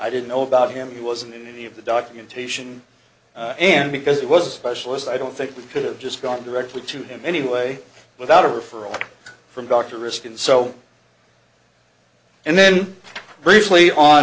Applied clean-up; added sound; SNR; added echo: none; none; none; none.